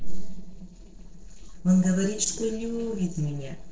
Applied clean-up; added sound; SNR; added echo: neural separator model SepFormer DNS4.